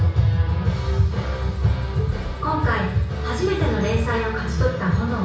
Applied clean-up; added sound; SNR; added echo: none; Fireworks; 19 dB; reverberation time 0.6 s.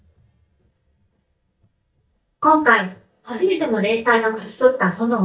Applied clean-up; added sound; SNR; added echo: neural mask model DeepFilterNet 3.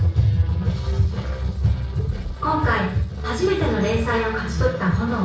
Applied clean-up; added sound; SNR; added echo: neural separator model SepFormer DNS4.